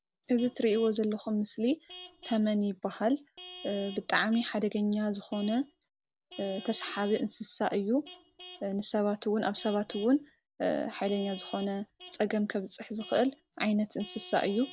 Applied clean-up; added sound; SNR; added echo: none; Vehicle horn, car horn, honking / Truck; 20 dB; none.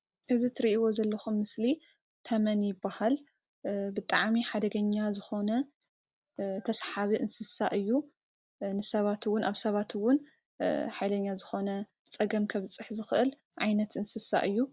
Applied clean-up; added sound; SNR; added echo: none; none; none; none.